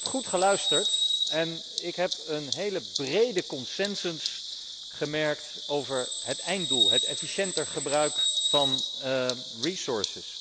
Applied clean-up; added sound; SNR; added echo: none; Bird vocalization, bird call, bird song; 0 dB; none.